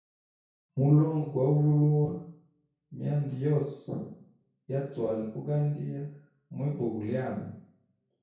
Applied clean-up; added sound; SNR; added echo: none; none; none; reverberation time 0.6 s.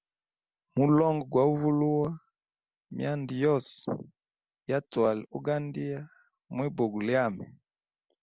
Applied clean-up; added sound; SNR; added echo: none; none; none; none.